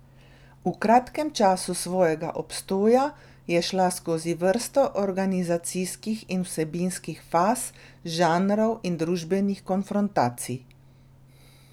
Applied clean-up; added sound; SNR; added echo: none; none; none; none.